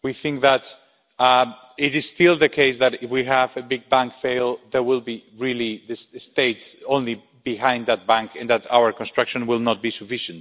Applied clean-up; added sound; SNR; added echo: none; none; none; none.